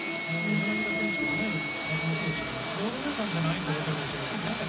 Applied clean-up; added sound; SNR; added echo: none; Sawing; 2 dB; reverberation time 0.4 s.